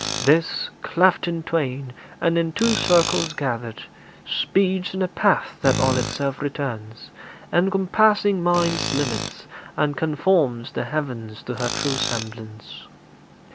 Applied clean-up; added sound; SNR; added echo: none; Tools; 9 dB; none.